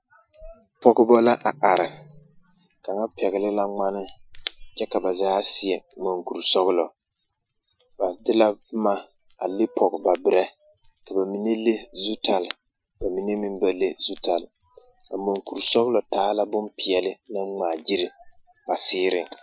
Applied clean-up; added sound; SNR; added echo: classical method Wiener filter.